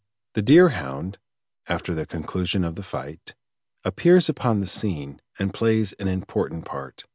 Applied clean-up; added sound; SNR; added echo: none; none; none; none.